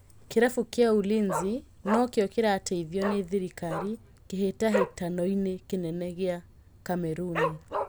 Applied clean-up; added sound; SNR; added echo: none; Dog; 8 dB; none.